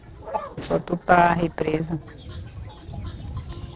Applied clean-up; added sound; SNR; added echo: neural separator model SepFormer DNS4.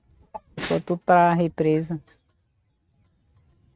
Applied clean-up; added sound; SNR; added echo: neural mask model RNNoise.